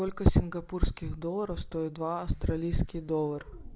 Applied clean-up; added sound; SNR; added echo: none; none; none; none.